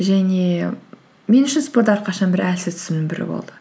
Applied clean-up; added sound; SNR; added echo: none; none; none; none.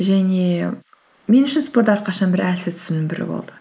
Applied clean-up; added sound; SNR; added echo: neural mask model Resemble Enhance denoiser.